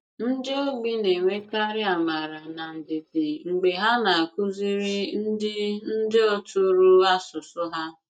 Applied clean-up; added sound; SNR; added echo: neural mask model DeepFilterNet 3.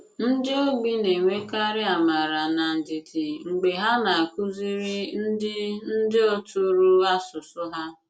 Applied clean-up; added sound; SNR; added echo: none; none; none; none.